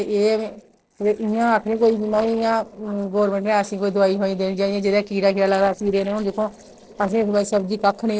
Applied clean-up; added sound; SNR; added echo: neural separator model SepFormer DNS4.